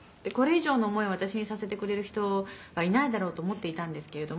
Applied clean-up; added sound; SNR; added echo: none; none; none; none.